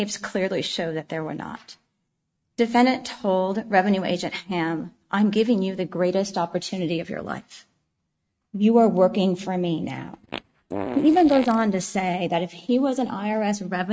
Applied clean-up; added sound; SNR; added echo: neural mask model RNNoise.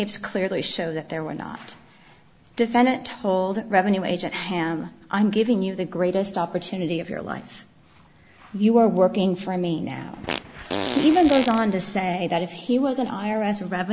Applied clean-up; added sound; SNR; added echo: none; Fart; 7 dB; none.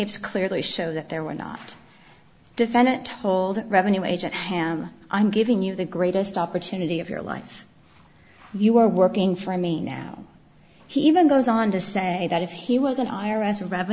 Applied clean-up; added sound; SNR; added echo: none; none; none; none.